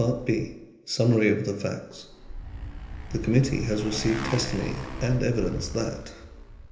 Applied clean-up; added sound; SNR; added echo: none; Motorcycle; 10 dB; reverberation time 0.8 s.